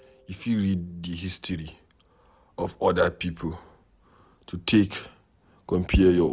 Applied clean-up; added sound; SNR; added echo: none; none; none; none.